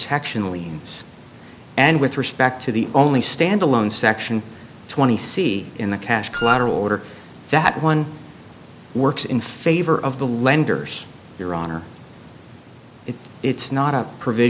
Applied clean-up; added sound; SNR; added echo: none; Wind instrument, woodwind instrument; 4 dB; none.